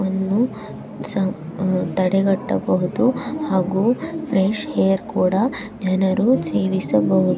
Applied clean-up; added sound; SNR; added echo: none; none; none; none.